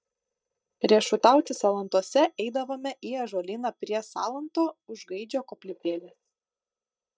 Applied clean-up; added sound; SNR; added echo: neural mask model DeepFilterNet 3.